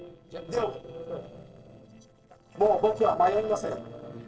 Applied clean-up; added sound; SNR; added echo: neural separator model SepFormer DNS4.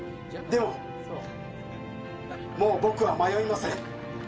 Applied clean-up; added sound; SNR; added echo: none; none; none; none.